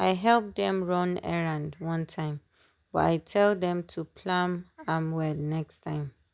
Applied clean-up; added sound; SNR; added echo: none; none; none; none.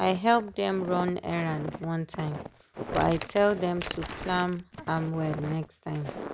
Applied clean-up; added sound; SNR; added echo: none; Crumpling, crinkling + Walk, footsteps; 11 dB; none.